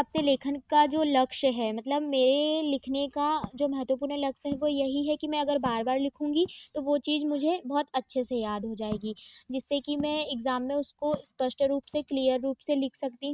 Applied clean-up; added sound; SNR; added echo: neural mask model RNNoise.